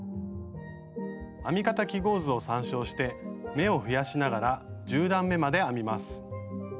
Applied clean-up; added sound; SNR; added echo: none; none; none; none.